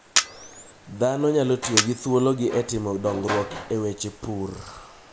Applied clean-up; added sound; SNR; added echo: none; Camera; 5 dB; none.